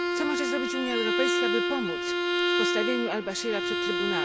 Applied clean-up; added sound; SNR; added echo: none; Bowed string instrument; -5 dB; none.